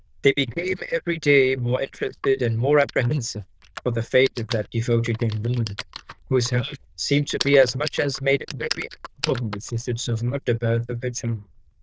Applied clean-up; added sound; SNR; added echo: neural diffusion model UNIVERSE++.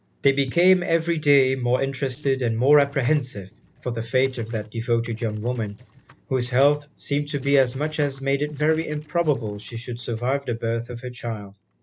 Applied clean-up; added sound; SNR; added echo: neural separator model SepFormer DNS4.